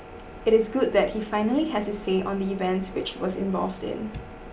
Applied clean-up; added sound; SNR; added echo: none; none; none; none.